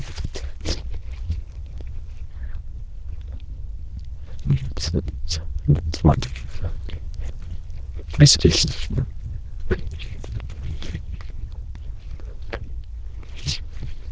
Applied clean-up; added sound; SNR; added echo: neural diffusion model UNIVERSE++.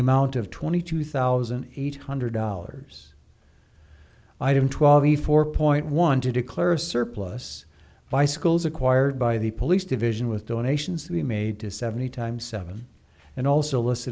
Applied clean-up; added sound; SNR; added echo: none; none; none; none.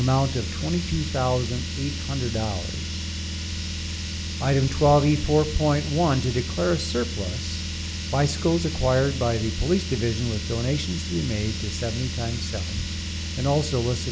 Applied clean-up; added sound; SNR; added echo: none; Car; 4 dB; none.